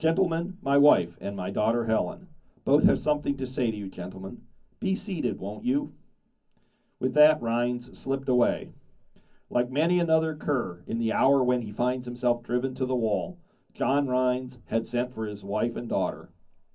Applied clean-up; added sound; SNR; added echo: none; none; none; reverberation time 0.4 s.